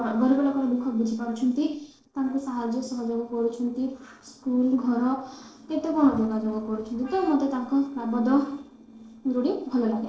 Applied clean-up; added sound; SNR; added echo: neural separator model SepFormer DNS4.